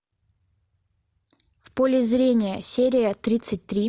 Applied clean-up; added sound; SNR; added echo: none; none; none; none.